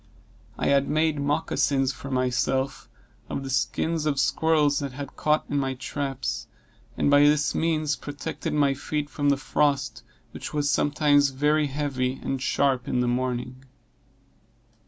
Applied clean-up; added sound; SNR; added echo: none; none; none; none.